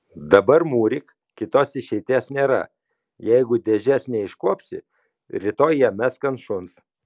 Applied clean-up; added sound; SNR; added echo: none; none; none; none.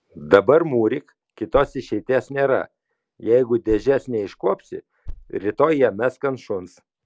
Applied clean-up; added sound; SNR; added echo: none; Thump, thud; 17 dB; none.